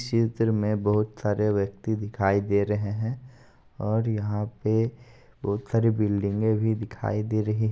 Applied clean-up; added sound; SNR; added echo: none; none; none; none.